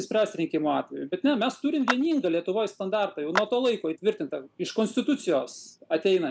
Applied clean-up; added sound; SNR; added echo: none; Clapping; 9 dB; none.